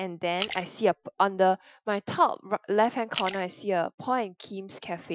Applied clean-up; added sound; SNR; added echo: classical method Wiener filter.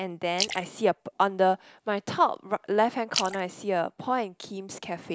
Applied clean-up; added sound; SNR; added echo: neural mask model Resemble Enhance denoiser.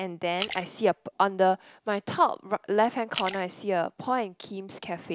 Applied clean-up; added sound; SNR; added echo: none; Splash, splatter; 11 dB; none.